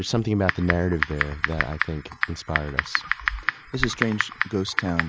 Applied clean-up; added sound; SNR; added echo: none; Typing; 1 dB; none.